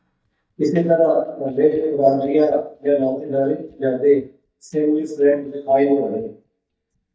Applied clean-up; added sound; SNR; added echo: neural mask model DeepFilterNet 3.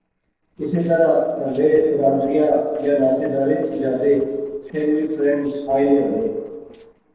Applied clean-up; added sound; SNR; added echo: neural separator model SepFormer DNS4.